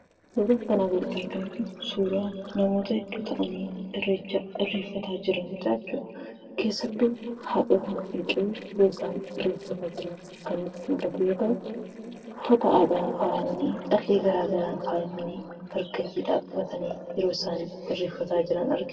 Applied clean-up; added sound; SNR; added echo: neural separator model SepFormer DNS4.